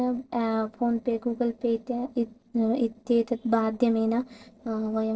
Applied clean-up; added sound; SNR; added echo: neural separator model SepFormer DNS4.